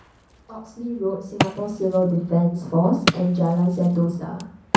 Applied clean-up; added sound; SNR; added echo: none; Wood; 6 dB; reverberation time 0.6 s.